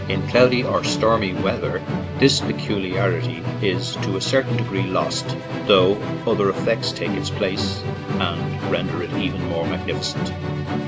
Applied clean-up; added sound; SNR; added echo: none; Musical instrument; 3 dB; none.